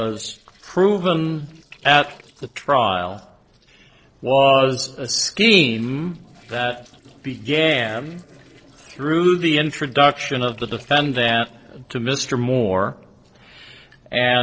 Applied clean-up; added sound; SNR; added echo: neural separator model SepFormer DNS4.